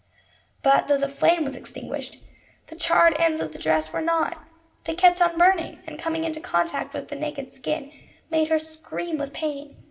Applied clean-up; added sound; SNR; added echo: none; none; none; reverberation time 0.7 s.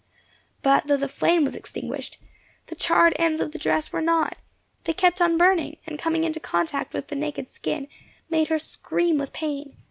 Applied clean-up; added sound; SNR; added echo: none; none; none; none.